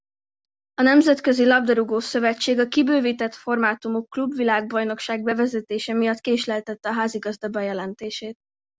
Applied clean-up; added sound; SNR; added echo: none; none; none; none.